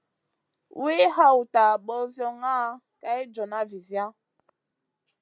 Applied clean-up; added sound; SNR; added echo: none; none; none; none.